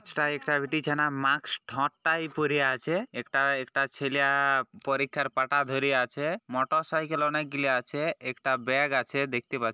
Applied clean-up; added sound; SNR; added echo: none; none; none; none.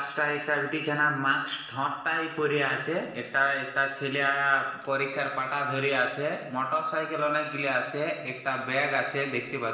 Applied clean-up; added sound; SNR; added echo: none; none; none; reverberation time 0.9 s.